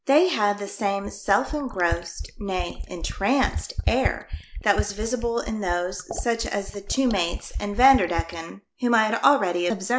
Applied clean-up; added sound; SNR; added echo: neural mask model Resemble Enhance denoiser.